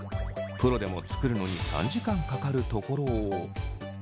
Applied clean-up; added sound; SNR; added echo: none; none; none; none.